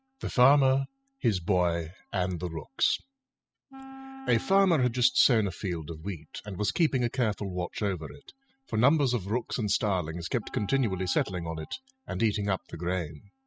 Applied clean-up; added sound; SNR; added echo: classical method spectral subtraction.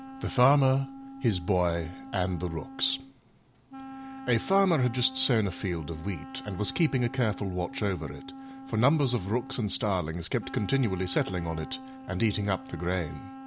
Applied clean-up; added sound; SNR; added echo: none; Wind instrument, woodwind instrument; 14 dB; none.